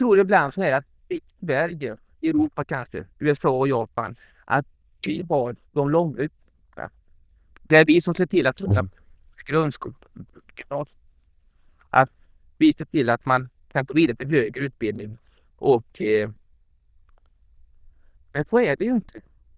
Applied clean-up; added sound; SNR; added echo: neural diffusion model UNIVERSE++.